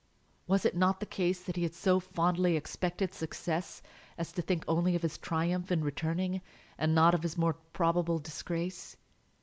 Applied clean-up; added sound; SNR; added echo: none; none; none; none.